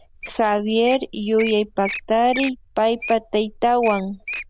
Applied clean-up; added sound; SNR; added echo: neural diffusion model UNIVERSE++.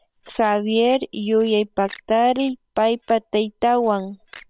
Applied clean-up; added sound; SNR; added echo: neural separator model SepFormer WHAM!.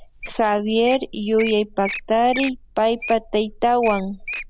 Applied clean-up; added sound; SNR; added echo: none; Wild animals; 13 dB; none.